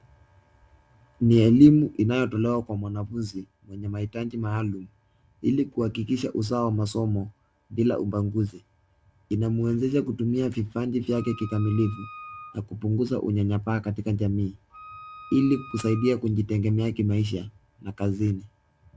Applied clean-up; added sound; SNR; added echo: none; Wind instrument, woodwind instrument; 19 dB; none.